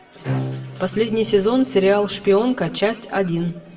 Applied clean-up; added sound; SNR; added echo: none; Bowed string instrument; 12 dB; reverberation time 1.0 s.